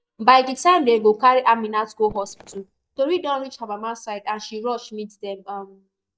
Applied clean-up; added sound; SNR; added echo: neural mask model DeepFilterNet 3.